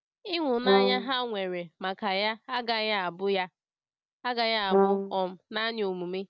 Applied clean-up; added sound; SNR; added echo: none; Brass instrument; -5 dB; none.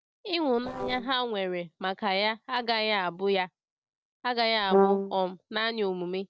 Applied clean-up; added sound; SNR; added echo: neural separator model SepFormer DNS4.